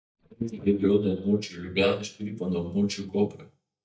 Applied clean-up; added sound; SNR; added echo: neural mask model DeepFilterNet 3.